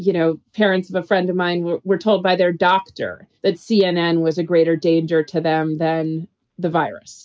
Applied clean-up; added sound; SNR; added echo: none; none; none; none.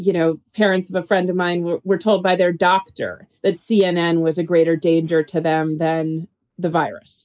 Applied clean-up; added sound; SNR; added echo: neural mask model Resemble Enhance denoiser.